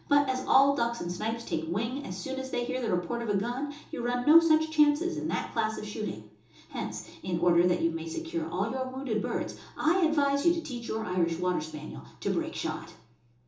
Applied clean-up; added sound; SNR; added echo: none; none; none; reverberation time 1.2 s.